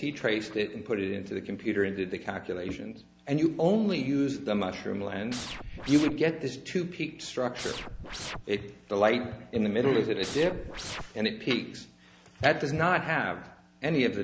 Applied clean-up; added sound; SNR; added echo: none; Scratching (performance technique); 9 dB; none.